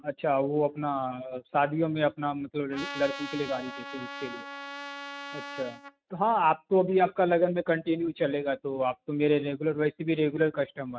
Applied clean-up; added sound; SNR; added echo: neural mask model RNNoise.